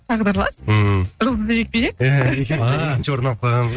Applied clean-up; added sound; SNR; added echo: neural mask model RNNoise.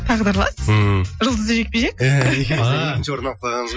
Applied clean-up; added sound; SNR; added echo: classical method Wiener filter.